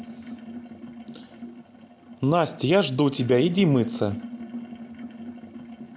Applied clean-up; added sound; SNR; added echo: none; Sink (filling or washing); 13 dB; none.